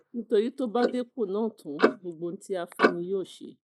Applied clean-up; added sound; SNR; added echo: neural mask model Resemble Enhance denoiser.